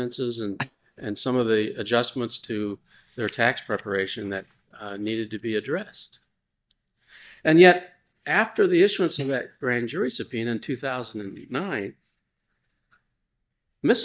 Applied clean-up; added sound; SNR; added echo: neural mask model DeepFilterNet 3.